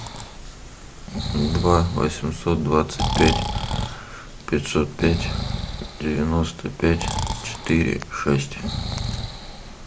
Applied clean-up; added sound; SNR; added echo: none; Breathing; 5 dB; none.